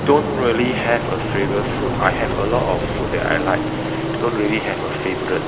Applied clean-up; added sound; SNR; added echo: none; Engine; 1 dB; none.